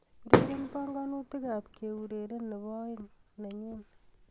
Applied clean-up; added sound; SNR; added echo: none; Fireworks; -5 dB; none.